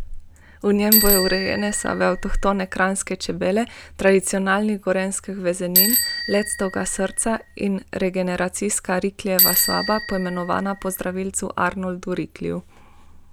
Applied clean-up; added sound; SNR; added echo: none; Bicycle bell; 3 dB; none.